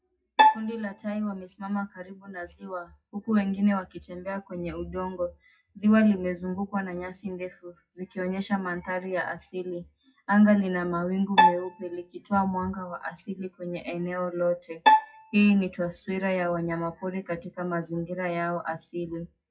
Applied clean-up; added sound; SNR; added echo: classical method WPE with log-MMSE.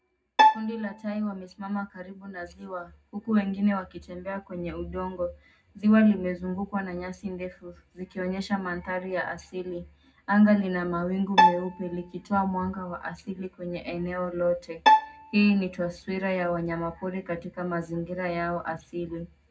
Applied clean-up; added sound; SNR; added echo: none; Bowed string instrument; -2 dB; reverberation time 0.3 s.